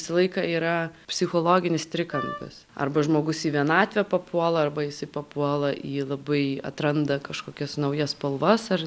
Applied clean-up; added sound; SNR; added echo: none; Wind instrument, woodwind instrument; 10 dB; none.